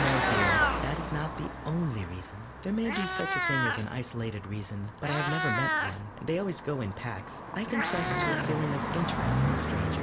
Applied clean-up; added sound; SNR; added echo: none; Meow + Car passing by; -2 dB; none.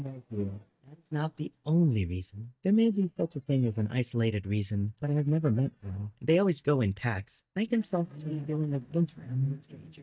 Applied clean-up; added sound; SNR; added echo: neural mask model DeepFilterNet 3.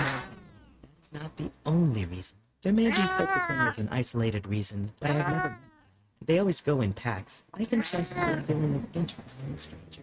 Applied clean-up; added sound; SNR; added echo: neural mask model RNNoise.